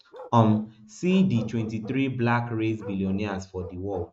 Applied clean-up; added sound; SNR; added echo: neural mask model RNNoise.